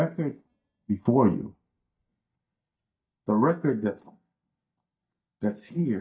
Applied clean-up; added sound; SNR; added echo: neural mask model DeepFilterNet 3.